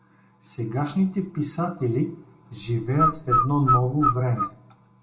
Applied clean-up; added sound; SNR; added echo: none; Bird; -1 dB; reverberation time 0.5 s.